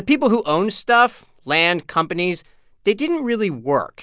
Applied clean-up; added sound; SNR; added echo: none; none; none; none.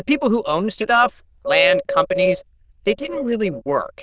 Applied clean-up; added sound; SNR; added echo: neural diffusion model UNIVERSE++.